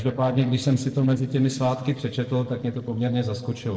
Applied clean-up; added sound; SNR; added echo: neural separator model SepFormer DNS4.